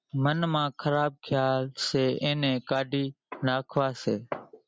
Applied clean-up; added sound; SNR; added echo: none; none; none; none.